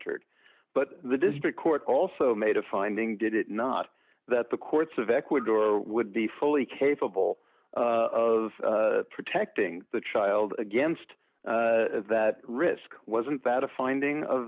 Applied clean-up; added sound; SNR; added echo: none; none; none; none.